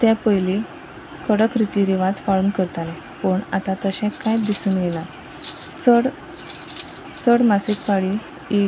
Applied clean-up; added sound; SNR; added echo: none; Cutlery, silverware; 13 dB; none.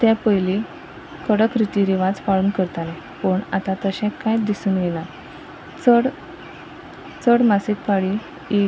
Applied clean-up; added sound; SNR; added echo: none; none; none; none.